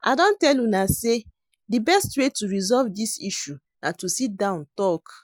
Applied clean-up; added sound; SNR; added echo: none; none; none; none.